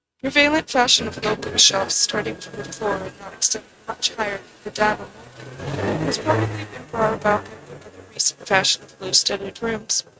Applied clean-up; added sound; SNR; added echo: neural mask model RNNoise.